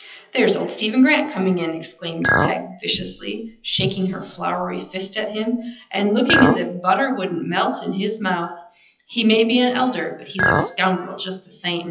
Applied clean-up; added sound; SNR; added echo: classical method WPE with log-MMSE.